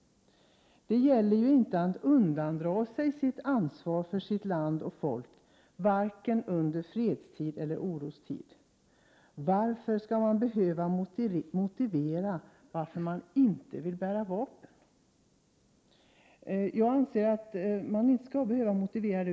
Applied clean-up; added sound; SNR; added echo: none; none; none; none.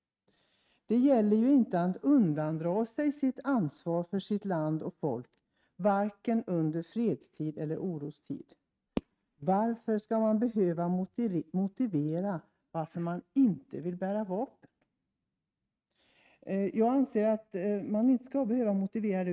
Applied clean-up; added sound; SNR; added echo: neural mask model RNNoise.